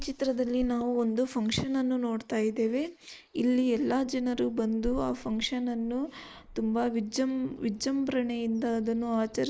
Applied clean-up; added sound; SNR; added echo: neural mask model Resemble Enhance denoiser.